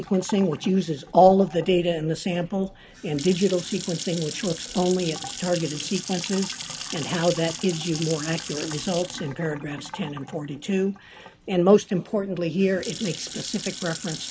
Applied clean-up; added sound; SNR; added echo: none; Sink (filling or washing) / Water tap, faucet / Splash, splatter; 13 dB; none.